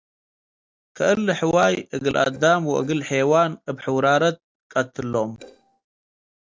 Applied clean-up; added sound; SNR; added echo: neural separator model SepFormer DNS4.